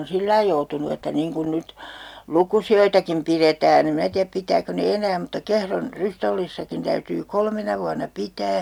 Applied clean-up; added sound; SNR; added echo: none; none; none; none.